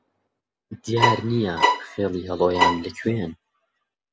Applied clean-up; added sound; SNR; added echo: none; Bowed string instrument; -4 dB; none.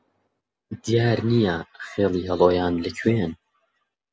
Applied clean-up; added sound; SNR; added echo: none; none; none; none.